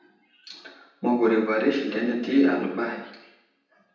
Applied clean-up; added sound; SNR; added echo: none; none; none; reverberation time 0.9 s.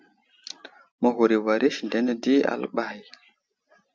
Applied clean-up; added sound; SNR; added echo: none; none; none; none.